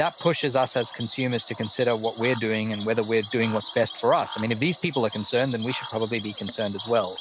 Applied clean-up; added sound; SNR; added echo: none; Cricket / Frog; 13 dB; none.